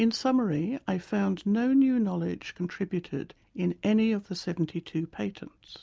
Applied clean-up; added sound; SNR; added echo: none; none; none; none.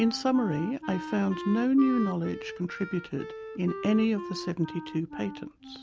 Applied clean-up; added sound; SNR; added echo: none; Wind instrument, woodwind instrument; 11 dB; none.